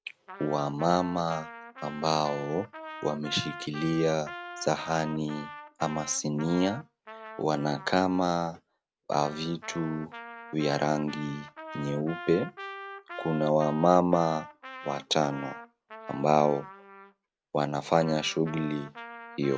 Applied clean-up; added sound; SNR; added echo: none; Trumpet; 14 dB; none.